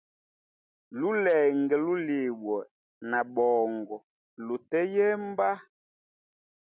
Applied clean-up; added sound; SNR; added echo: none; none; none; none.